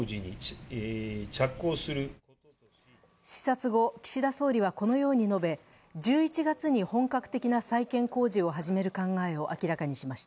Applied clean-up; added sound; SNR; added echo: none; none; none; none.